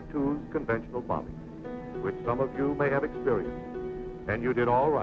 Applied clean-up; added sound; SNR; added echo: none; Piano; 9 dB; none.